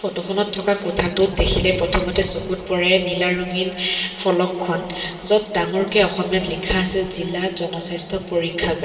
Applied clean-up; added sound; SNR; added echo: none; none; none; reverberation time 2.7 s.